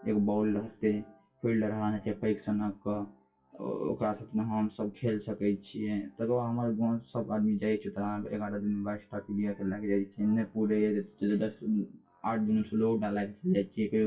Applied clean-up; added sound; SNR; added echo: classical method WPE with log-MMSE.